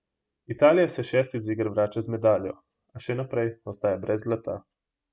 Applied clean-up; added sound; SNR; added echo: none; none; none; none.